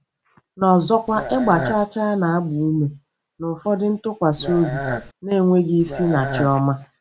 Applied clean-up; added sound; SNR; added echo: none; Burping, eructation; 7 dB; none.